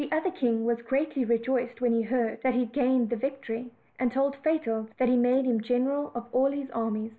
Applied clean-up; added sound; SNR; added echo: neural mask model Resemble Enhance denoiser.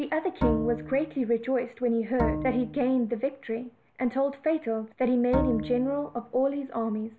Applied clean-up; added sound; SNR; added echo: none; Bowed string instrument; 6 dB; none.